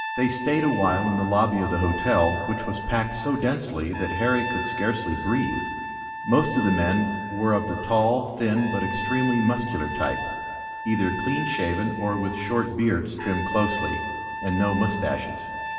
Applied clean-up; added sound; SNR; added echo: none; Trumpet; 7 dB; reverberation time 2.0 s.